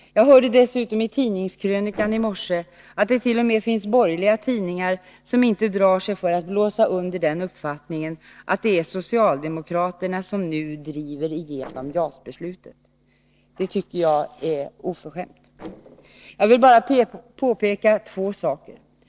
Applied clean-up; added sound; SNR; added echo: neural separator model SepFormer DNS4.